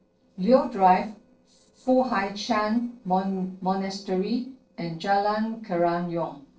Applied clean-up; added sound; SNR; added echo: neural separator model SepFormer DNS4.